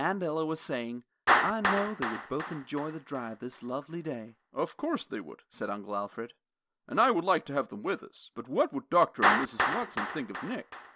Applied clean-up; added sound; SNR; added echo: none; Clapping; 2 dB; none.